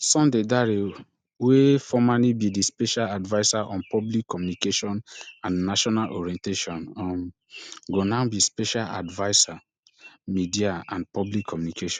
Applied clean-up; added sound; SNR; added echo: none; none; none; none.